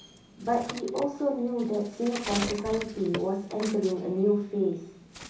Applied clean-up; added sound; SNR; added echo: none; Bird; 12 dB; reverberation time 0.8 s.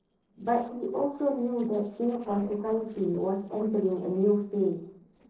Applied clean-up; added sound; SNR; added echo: neural separator model SepFormer DNS4.